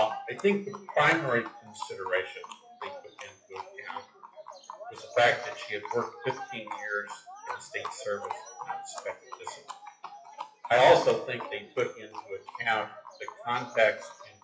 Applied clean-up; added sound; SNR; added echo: classical method WPE with log-MMSE.